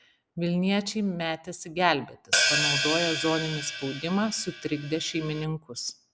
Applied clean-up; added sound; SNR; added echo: none; Hi-hat; 0 dB; none.